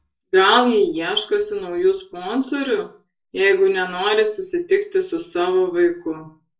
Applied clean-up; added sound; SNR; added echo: neural separator model SepFormer DNS4.